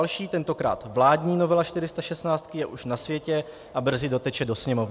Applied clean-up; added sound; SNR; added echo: none; none; none; none.